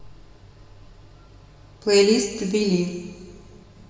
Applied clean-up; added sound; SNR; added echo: none; none; none; reverberation time 2.2 s.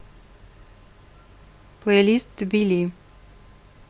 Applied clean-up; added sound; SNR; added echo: none; none; none; none.